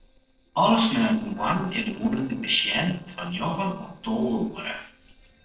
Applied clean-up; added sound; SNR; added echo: neural separator model SepFormer DNS4.